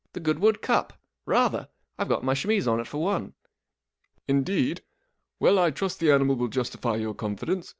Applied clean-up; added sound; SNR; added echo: none; none; none; none.